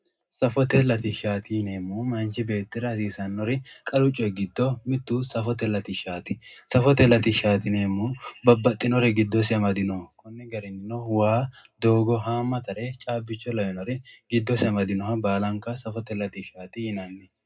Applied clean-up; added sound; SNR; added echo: none; none; none; reverberation time 0.2 s.